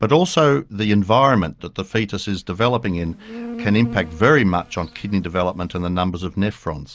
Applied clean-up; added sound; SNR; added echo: none; Insect; 16 dB; none.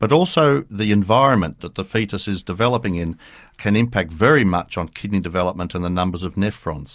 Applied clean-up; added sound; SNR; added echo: none; none; none; none.